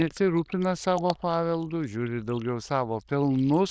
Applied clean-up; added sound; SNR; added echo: neural diffusion model UNIVERSE++.